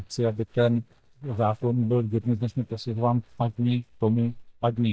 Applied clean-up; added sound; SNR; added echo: neural mask model DeepFilterNet 3.